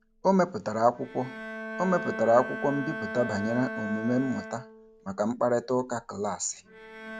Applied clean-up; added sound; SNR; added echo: none; Bowed string instrument; 10 dB; none.